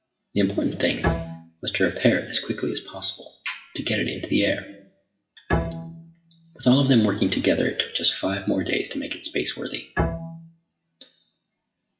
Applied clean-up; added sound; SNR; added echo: classical method WPE with log-MMSE.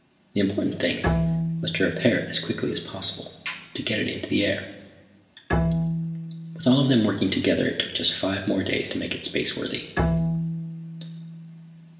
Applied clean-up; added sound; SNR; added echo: none; Bowed string instrument; 4 dB; reverberation time 1.2 s.